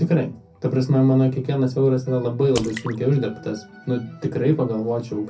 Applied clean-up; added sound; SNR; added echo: none; Drip / Splash, splatter; 18 dB; reverberation time 0.3 s.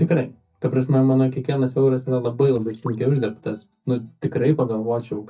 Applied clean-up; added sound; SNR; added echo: neural mask model DeepFilterNet 3.